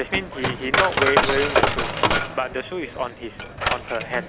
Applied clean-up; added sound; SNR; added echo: none; Coin (dropping); -3 dB; none.